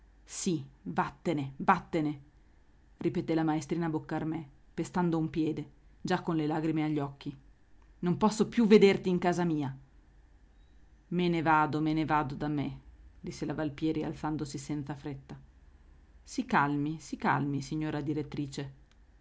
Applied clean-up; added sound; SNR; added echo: none; none; none; none.